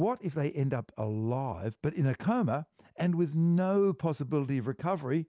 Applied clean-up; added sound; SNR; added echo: none; none; none; none.